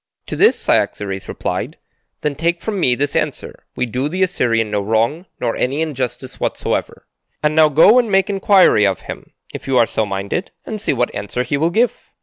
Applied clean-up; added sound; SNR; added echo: none; none; none; none.